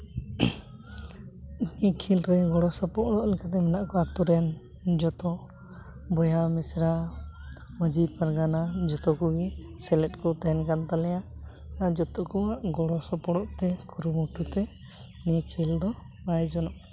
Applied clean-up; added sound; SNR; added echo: none; none; none; none.